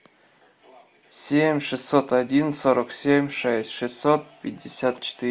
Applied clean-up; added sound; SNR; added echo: none; none; none; none.